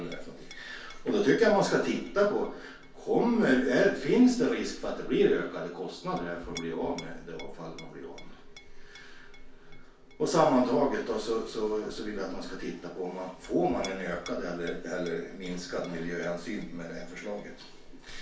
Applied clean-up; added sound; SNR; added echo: none; Chink, clink; 15 dB; reverberation time 0.3 s.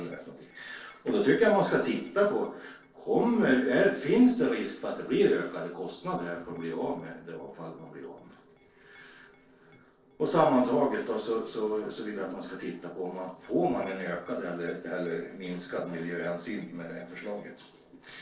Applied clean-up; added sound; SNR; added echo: neural separator model SepFormer DNS4.